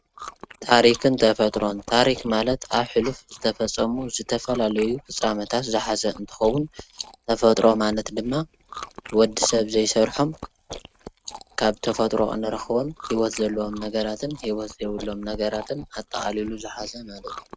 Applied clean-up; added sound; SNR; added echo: neural mask model RNNoise.